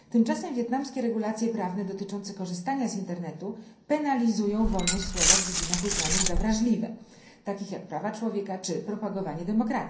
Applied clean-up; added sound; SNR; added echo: none; Glass; -3 dB; reverberation time 0.6 s.